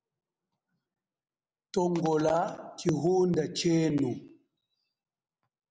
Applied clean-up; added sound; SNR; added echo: none; none; none; none.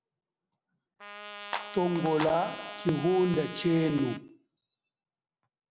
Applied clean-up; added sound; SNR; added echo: none; Clapping + Trumpet; 10 dB; none.